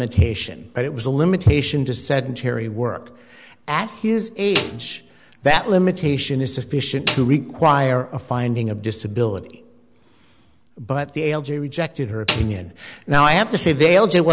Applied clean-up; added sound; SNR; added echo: none; Snare drum; 11 dB; none.